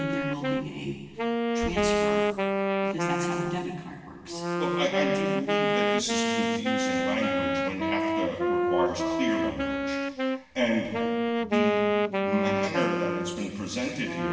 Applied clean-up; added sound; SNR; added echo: none; Wind instrument, woodwind instrument; -4 dB; reverberation time 1.3 s.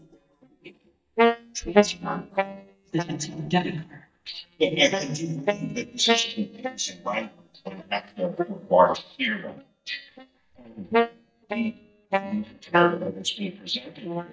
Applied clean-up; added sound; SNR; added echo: neural mask model DeepFilterNet 3.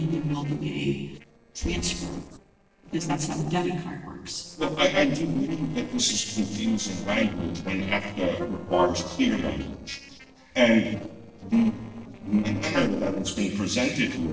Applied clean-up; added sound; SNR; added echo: neural separator model SepFormer DNS4.